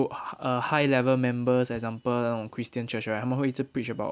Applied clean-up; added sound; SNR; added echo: none; none; none; none.